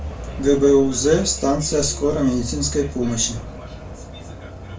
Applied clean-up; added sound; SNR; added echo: none; Alarm / Truck; 12 dB; reverberation time 0.3 s.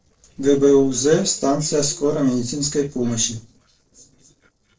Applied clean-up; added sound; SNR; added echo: neural separator model SepFormer DNS4.